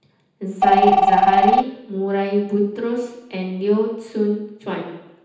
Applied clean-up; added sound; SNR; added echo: none; Telephone; -2 dB; reverberation time 0.9 s.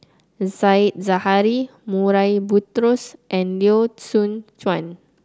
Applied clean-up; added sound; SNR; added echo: none; none; none; none.